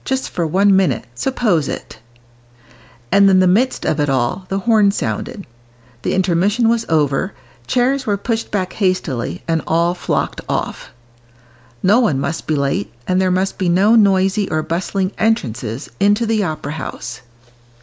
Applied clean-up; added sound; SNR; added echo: none; none; none; none.